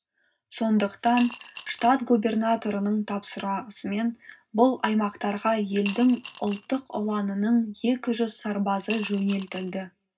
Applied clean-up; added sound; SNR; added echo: none; Coin (dropping) / Glass; 12 dB; reverberation time 0.4 s.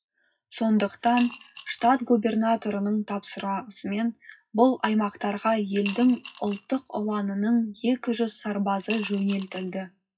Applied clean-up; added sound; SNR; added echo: classical method WPE with log-MMSE.